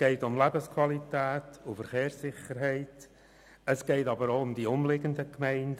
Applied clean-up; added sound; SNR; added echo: none; none; none; none.